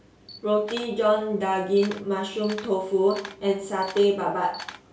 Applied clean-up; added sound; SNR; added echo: none; Camera; 19 dB; reverberation time 0.4 s.